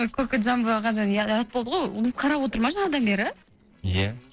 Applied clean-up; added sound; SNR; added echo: neural separator model SepFormer DNS4.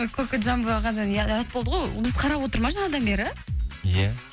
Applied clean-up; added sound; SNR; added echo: none; none; none; none.